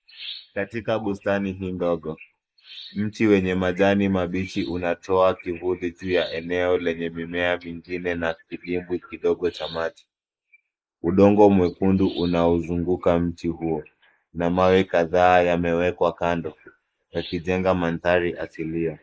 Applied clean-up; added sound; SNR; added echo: neural mask model Resemble Enhance denoiser.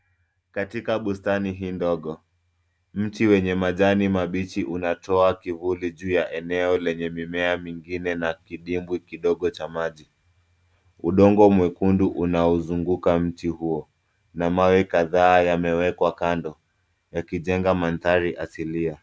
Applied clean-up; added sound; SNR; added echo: none; none; none; none.